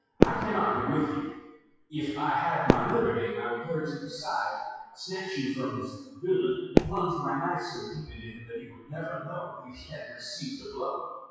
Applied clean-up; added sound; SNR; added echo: classical method WPE with log-MMSE.